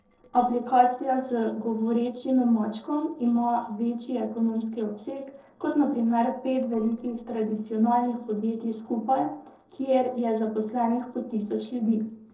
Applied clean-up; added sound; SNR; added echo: neural separator model SepFormer DNS4.